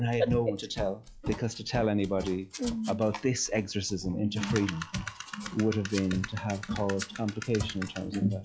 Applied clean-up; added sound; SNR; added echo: classical method log-MMSE.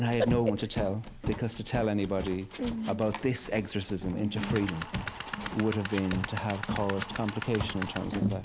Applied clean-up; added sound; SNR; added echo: none; Run + Tools; 6 dB; none.